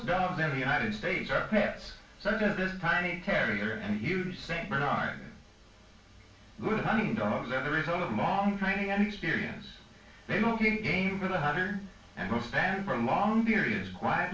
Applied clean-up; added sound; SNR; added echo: none; none; none; reverberation time 0.3 s.